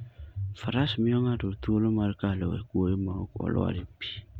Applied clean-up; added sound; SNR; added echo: none; none; none; none.